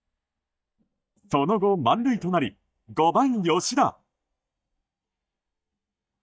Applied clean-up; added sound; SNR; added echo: neural mask model DeepFilterNet 3.